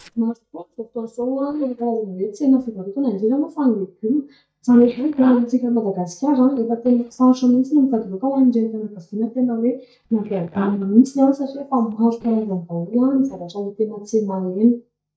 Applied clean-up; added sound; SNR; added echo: neural mask model DeepFilterNet 3.